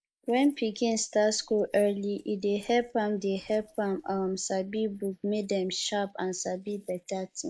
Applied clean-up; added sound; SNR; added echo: neural mask model Resemble Enhance denoiser.